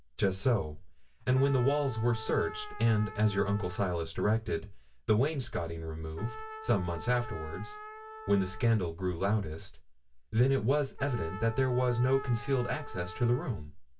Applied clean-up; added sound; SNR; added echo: none; Trumpet; 16 dB; reverberation time 0.1 s.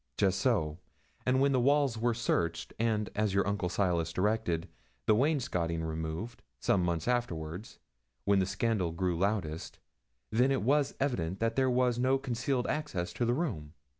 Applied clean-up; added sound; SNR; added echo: none; none; none; none.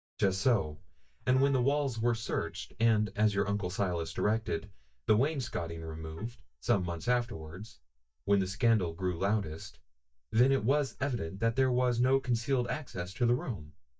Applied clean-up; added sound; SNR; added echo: neural mask model DeepFilterNet 3.